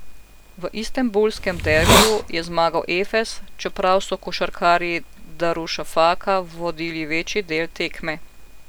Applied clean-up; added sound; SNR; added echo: none; Hiss; -3 dB; none.